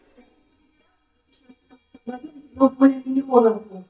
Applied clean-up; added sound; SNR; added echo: neural mask model DeepFilterNet 3.